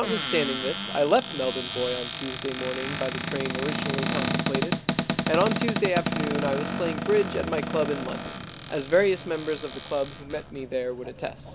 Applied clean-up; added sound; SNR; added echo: none; Cupboard open or close; 3 dB; none.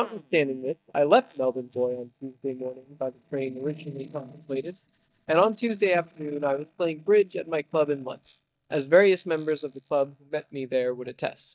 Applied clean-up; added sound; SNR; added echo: neural mask model DeepFilterNet 3.